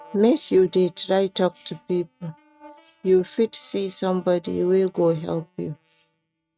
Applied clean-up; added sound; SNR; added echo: neural mask model RNNoise.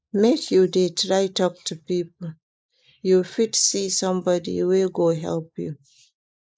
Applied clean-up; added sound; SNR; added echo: neural mask model Resemble Enhance denoiser.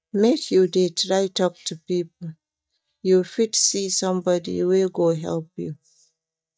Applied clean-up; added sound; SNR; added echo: neural mask model DeepFilterNet 3.